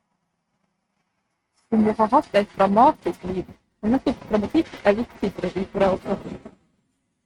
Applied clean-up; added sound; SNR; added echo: neural mask model RNNoise.